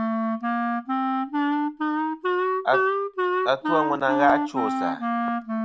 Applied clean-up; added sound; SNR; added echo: none; Wind instrument, woodwind instrument; -3 dB; none.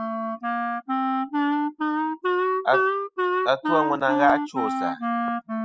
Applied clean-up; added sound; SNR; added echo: classical method spectral subtraction.